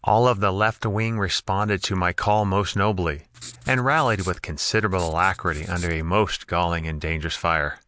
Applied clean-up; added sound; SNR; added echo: none; Writing; 19 dB; none.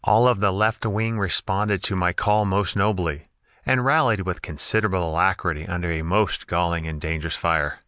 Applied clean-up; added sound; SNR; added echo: none; none; none; none.